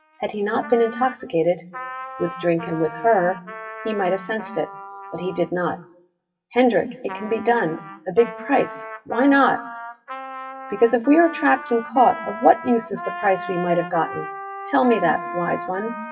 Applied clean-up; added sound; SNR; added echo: classical method WPE with log-MMSE.